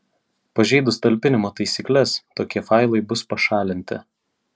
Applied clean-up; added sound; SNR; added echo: none; none; none; none.